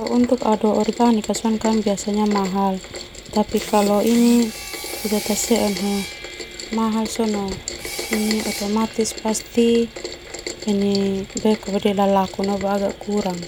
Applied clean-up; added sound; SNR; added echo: none; Sawing + Rain; 12 dB; none.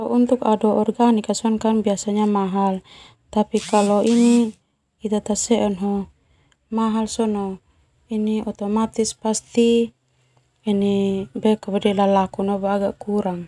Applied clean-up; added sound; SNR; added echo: none; none; none; none.